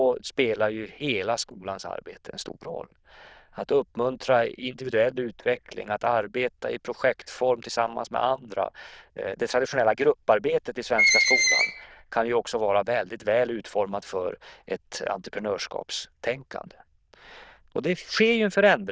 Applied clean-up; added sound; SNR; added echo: neural diffusion model UNIVERSE++.